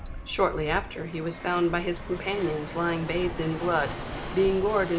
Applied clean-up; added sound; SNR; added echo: none; Fixed-wing aircraft, airplane; 9 dB; none.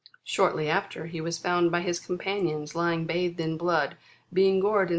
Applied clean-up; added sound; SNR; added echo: none; none; none; none.